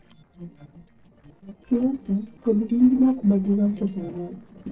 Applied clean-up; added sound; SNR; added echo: neural separator model SepFormer DNS4.